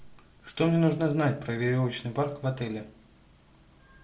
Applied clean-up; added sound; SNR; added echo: none; none; none; none.